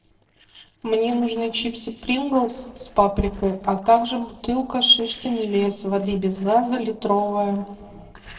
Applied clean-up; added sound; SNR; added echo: neural separator model SepFormer DNS4.